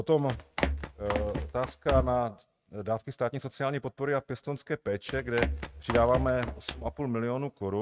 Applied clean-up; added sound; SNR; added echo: neural mask model RNNoise.